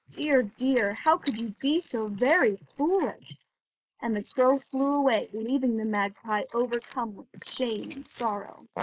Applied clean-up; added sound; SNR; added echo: neural mask model Resemble Enhance denoiser.